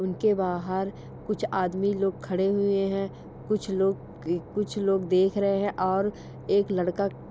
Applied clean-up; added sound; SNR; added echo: none; Engine / Boat, Water vehicle; 16 dB; none.